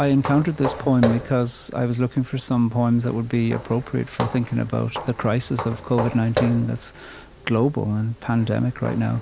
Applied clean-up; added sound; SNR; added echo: none; Walk, footsteps; 11 dB; none.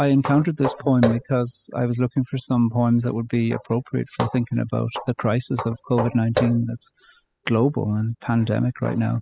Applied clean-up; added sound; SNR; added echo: classical method spectral subtraction.